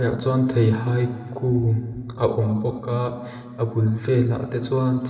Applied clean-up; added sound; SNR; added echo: none; none; none; reverberation time 2.3 s.